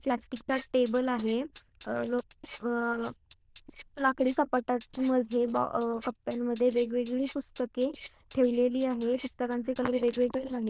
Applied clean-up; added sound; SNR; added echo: neural diffusion model UNIVERSE++.